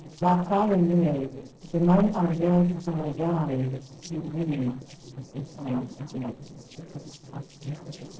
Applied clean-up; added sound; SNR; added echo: neural separator model SepFormer DNS4.